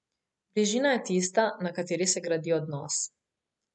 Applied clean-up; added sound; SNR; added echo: none; none; none; none.